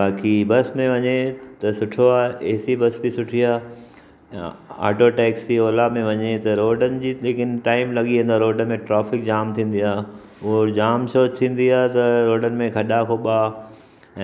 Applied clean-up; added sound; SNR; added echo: none; none; none; none.